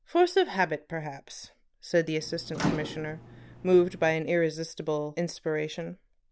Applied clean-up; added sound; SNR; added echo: none; Microwave oven; 10 dB; none.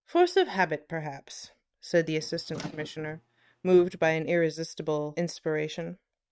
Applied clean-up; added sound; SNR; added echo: neural mask model RNNoise.